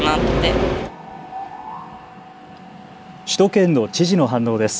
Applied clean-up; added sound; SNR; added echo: none; Mechanisms; 15 dB; none.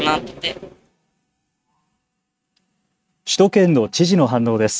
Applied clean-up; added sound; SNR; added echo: neural mask model RNNoise.